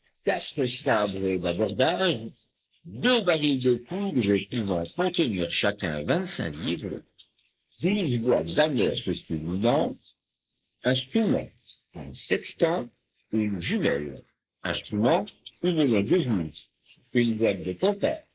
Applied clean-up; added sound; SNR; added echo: neural mask model Resemble Enhance denoiser.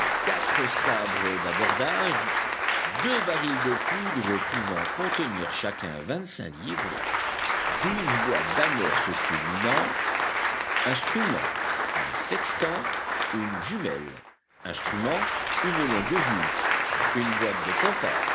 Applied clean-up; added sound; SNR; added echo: none; Applause; -5 dB; none.